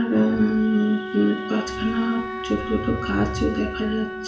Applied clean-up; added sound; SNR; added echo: none; Wind instrument, woodwind instrument; 9 dB; reverberation time 1.2 s.